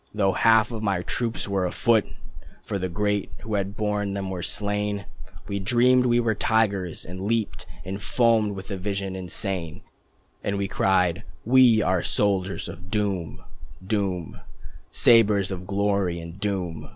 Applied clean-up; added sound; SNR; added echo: none; none; none; none.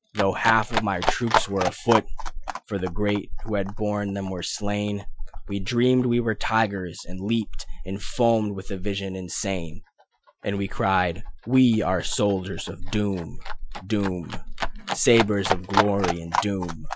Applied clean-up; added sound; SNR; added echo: classical method Wiener filter.